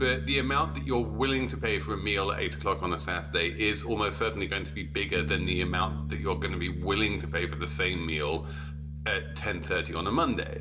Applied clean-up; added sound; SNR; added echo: none; Bass guitar; 5 dB; reverberation time 0.8 s.